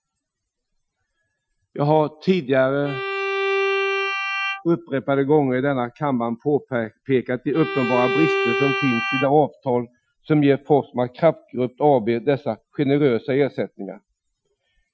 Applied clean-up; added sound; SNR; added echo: classical method Wiener filter.